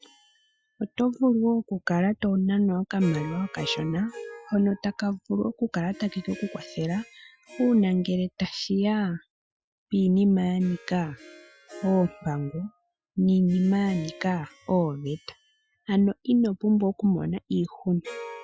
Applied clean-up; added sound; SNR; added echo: classical method Wiener filter.